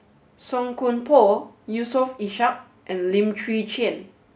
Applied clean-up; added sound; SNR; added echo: none; none; none; none.